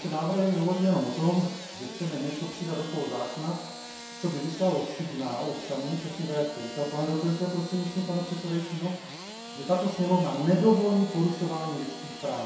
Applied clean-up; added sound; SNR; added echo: none; Engine starting / Sawing; 13 dB; reverberation time 0.7 s.